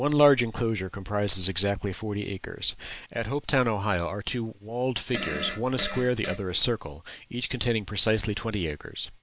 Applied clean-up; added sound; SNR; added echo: none; Fart; 8 dB; none.